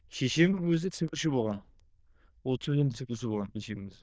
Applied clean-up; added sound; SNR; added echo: neural diffusion model UNIVERSE++.